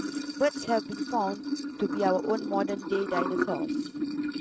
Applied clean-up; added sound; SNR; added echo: neural mask model RNNoise.